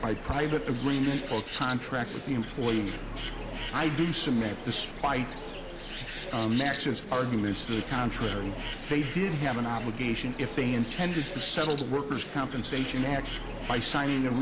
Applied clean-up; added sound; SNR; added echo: none; Bird; 7 dB; none.